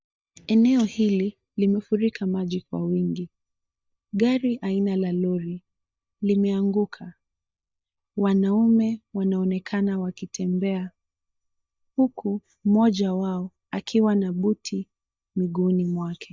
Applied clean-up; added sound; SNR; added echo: neural mask model DeepFilterNet 3.